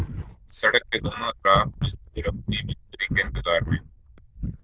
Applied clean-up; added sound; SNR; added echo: neural diffusion model UNIVERSE++.